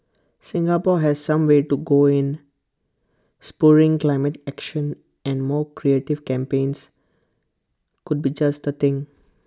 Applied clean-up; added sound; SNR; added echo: none; none; none; none.